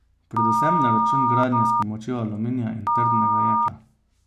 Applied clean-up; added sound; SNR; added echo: none; Telephone; -4 dB; none.